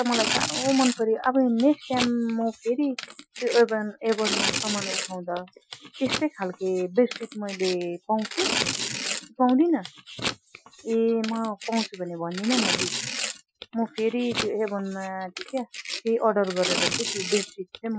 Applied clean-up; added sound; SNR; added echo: classical method Wiener filter.